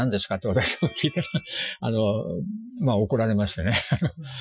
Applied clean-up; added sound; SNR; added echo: classical method Wiener filter.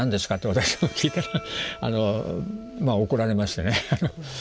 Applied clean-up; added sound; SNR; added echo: none; Bowed string instrument; 19 dB; none.